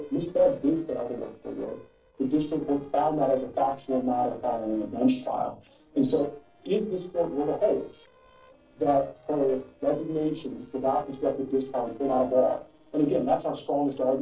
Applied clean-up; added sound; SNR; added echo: neural separator model SepFormer DNS4.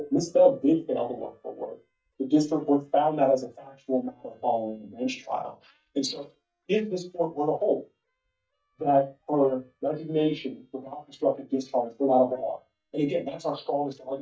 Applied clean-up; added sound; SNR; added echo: neural mask model DeepFilterNet 3.